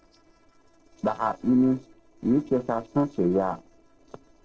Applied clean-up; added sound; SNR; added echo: neural separator model SepFormer DNS4.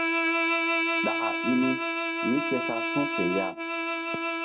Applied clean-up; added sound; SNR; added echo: neural mask model RNNoise.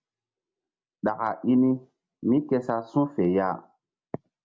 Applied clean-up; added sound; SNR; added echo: none; none; none; none.